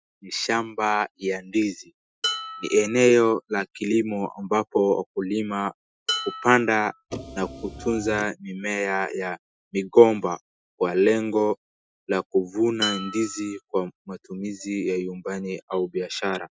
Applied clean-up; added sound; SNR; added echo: classical method Wiener filter.